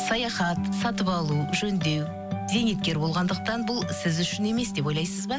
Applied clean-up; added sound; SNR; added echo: none; none; none; none.